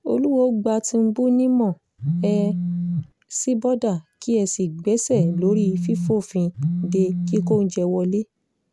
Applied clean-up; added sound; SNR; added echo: none; Telephone; 2 dB; none.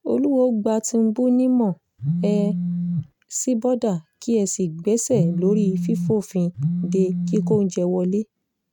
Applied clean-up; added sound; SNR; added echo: neural mask model RNNoise.